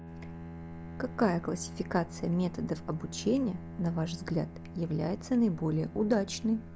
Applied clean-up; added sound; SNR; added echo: none; Bowed string instrument; 12 dB; none.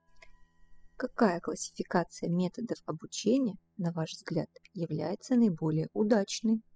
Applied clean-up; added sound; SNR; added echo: classical method spectral subtraction.